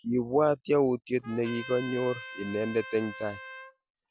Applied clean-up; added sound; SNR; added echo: none; Trumpet; 14 dB; none.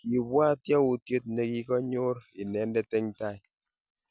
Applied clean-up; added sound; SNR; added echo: none; none; none; none.